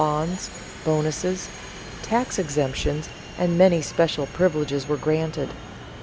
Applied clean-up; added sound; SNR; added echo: none; Subway, metro, underground; 12 dB; none.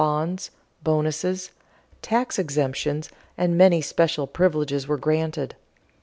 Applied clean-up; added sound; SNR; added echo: none; none; none; none.